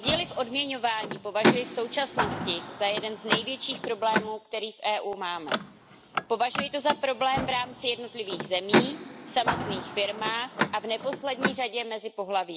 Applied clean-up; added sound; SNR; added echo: none; Car; 2 dB; none.